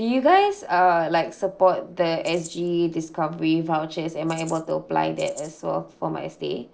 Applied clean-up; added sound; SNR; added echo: neural separator model SepFormer DNS4.